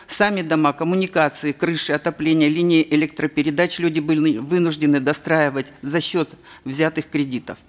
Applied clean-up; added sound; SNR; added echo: none; none; none; none.